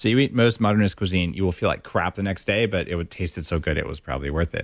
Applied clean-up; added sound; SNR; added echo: none; none; none; none.